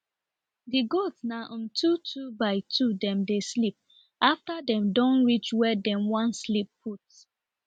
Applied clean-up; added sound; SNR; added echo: none; none; none; none.